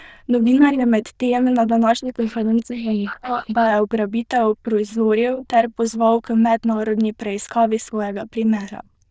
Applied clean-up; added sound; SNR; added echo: neural diffusion model UNIVERSE++.